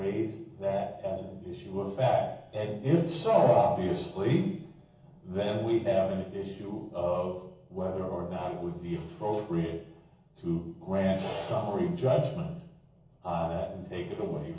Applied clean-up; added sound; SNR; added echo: none; none; none; reverberation time 0.7 s.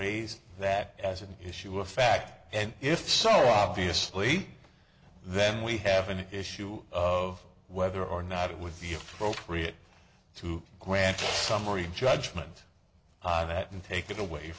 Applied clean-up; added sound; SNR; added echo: none; none; none; none.